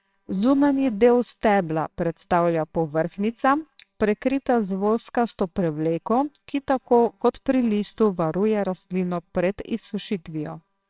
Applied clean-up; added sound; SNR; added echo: neural separator model SepFormer WHAMR!.